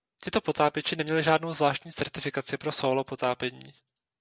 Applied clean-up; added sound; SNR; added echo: none; none; none; none.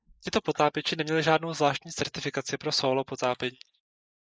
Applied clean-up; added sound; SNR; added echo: neural mask model Resemble Enhance denoiser.